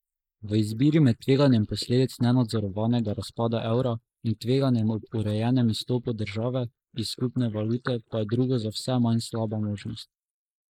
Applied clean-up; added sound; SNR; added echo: neural mask model Resemble Enhance denoiser.